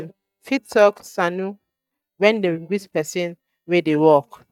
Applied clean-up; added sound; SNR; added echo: neural mask model DeepFilterNet 3.